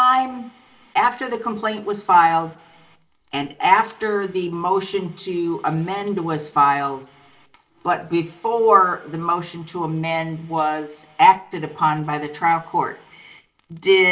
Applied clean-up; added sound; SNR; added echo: none; none; none; reverberation time 0.5 s.